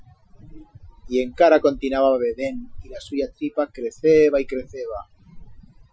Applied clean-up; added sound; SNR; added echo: classical method Wiener filter.